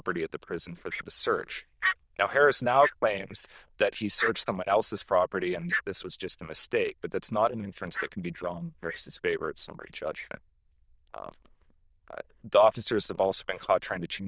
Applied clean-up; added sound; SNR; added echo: neural diffusion model UNIVERSE++.